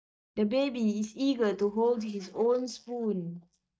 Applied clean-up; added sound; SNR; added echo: neural mask model DeepFilterNet 3.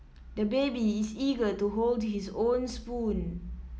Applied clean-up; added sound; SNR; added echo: none; none; none; none.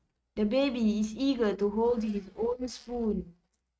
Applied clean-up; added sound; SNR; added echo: neural mask model RNNoise.